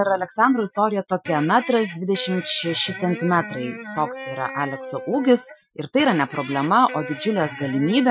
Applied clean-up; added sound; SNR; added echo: classical method Wiener filter.